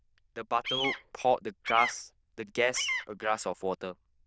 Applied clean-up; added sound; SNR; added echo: neural diffusion model UNIVERSE++.